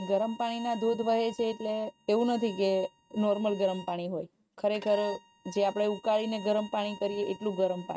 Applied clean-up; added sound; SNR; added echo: neural mask model RNNoise.